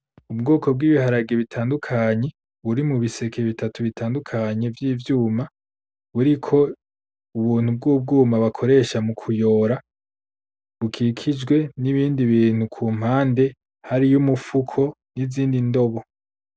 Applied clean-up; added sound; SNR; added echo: none; none; none; none.